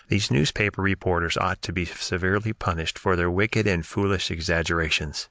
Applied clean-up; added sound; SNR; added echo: none; none; none; none.